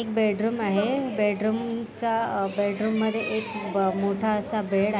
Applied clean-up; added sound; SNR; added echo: none; none; none; none.